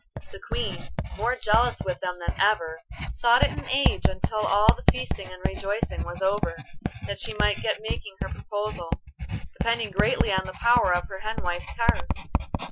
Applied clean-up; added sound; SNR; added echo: classical method Wiener filter.